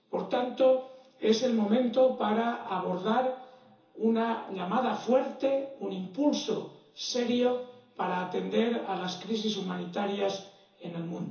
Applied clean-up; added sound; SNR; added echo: none; none; none; reverberation time 0.7 s.